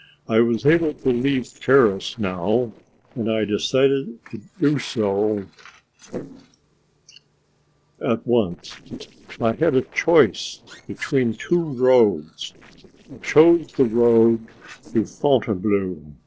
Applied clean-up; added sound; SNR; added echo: neural separator model SepFormer DNS4.